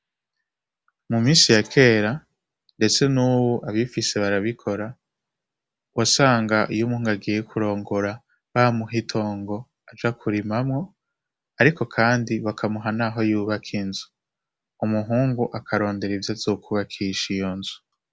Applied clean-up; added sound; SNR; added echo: none; none; none; none.